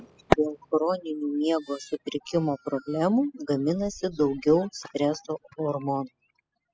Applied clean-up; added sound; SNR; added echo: classical method spectral subtraction.